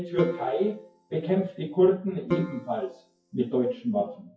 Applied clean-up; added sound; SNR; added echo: classical method WPE with log-MMSE.